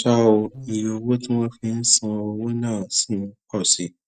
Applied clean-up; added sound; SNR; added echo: neural mask model DeepFilterNet 3.